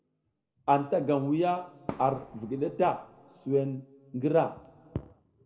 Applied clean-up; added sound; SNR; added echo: none; Fireworks; 14 dB; reverberation time 1.9 s.